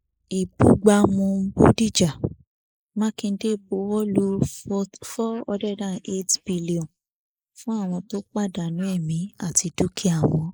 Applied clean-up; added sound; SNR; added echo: neural mask model Resemble Enhance denoiser.